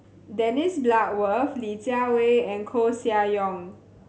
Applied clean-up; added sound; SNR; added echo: none; none; none; none.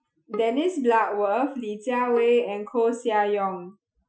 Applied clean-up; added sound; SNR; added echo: classical method Wiener filter.